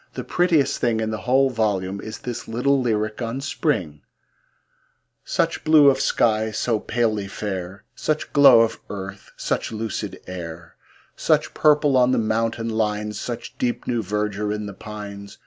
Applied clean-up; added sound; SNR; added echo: none; none; none; none.